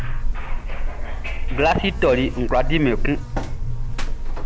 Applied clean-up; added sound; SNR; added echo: none; Buzz; -2 dB; none.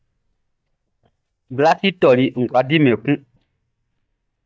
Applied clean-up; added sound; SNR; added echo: neural mask model DeepFilterNet 3.